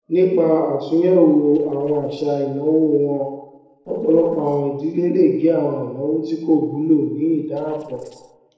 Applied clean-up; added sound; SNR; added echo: neural separator model SepFormer DNS4.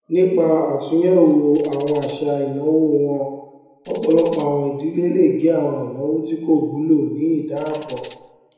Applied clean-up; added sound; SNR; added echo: none; Tambourine; 16 dB; reverberation time 1.0 s.